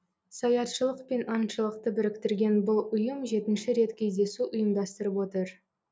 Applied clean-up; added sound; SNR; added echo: none; none; none; none.